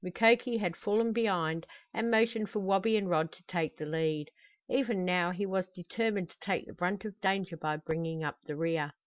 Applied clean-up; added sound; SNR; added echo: none; none; none; none.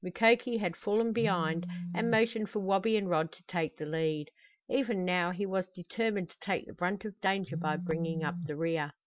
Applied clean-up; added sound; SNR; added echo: none; Telephone; 6 dB; none.